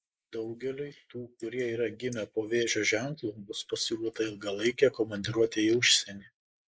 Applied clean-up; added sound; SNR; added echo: neural mask model Resemble Enhance denoiser.